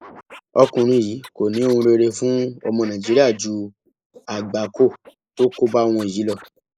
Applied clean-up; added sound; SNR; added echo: neural mask model Resemble Enhance denoiser.